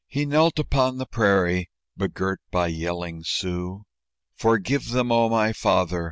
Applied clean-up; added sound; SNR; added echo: none; none; none; none.